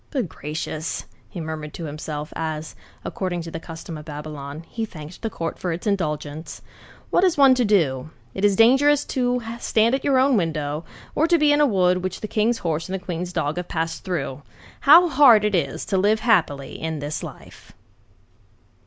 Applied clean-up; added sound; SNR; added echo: none; none; none; none.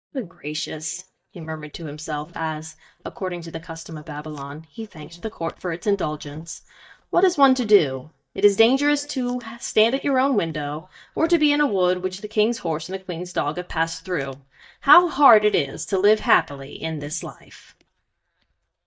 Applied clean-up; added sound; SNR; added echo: neural mask model DeepFilterNet 3.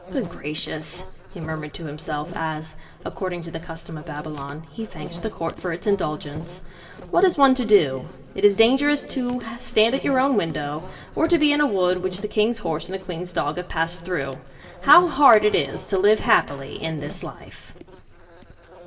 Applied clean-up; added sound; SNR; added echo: none; Insect; 18 dB; reverberation time 1.4 s.